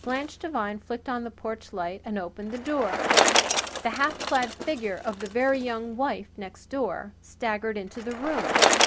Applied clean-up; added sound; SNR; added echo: none; Bicycle; -1 dB; none.